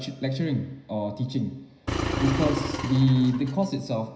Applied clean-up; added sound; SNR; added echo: none; Engine; 4 dB; reverberation time 0.9 s.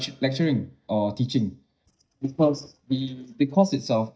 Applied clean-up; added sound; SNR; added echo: neural mask model DeepFilterNet 3.